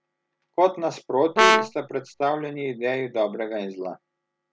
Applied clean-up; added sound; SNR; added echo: none; Brass instrument; -4 dB; none.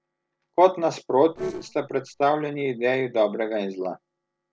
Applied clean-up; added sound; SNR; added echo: neural separator model SepFormer DNS4.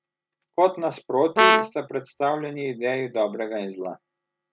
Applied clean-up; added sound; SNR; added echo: neural mask model RNNoise.